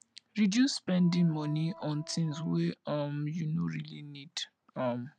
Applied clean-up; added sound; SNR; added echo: none; Organ; 19 dB; none.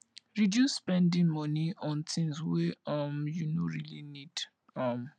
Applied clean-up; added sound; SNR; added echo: none; none; none; none.